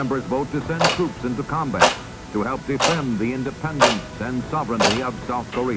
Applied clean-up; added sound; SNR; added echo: none; Clock; 0 dB; none.